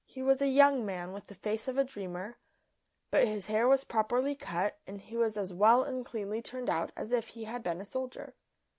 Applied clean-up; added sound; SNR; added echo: none; none; none; none.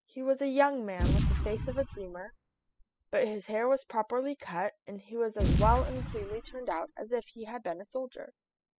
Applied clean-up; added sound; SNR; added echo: classical method spectral subtraction.